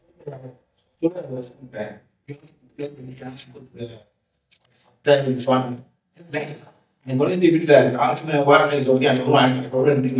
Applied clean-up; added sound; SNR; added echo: neural mask model DeepFilterNet 3.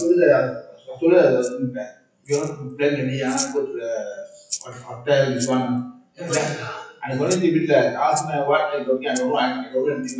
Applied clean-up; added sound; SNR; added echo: classical method WPE with log-MMSE.